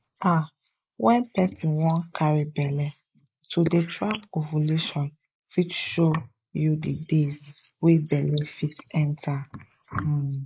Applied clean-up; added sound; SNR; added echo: neural mask model Resemble Enhance denoiser.